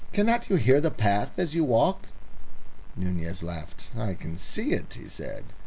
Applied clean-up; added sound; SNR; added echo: none; none; none; none.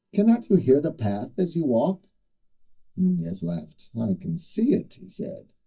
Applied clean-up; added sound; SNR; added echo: neural mask model DeepFilterNet 3.